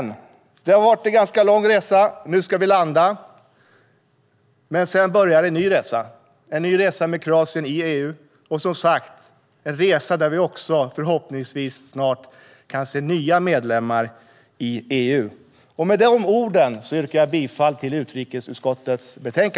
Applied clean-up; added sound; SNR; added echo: none; none; none; none.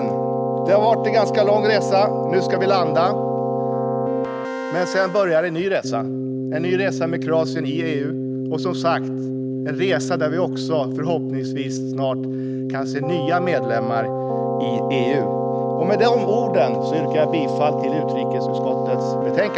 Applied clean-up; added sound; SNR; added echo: none; Keyboard (musical); 0 dB; none.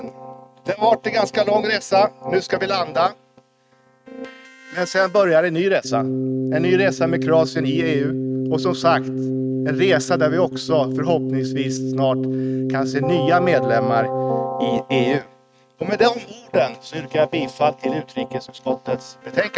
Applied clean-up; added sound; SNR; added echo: neural mask model RNNoise.